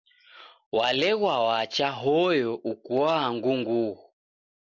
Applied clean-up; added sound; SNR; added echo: none; none; none; none.